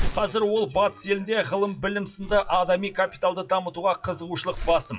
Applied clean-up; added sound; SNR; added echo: classical method WPE with log-MMSE.